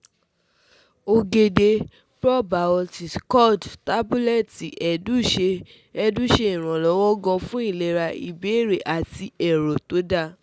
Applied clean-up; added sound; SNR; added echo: none; none; none; none.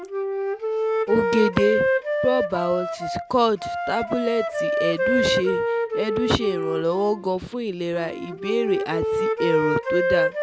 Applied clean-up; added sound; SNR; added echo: none; Wind instrument, woodwind instrument; 0 dB; none.